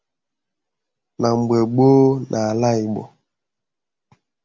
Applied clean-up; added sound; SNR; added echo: none; none; none; none.